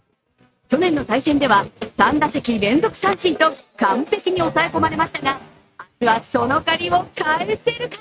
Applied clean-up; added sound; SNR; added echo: neural mask model RNNoise.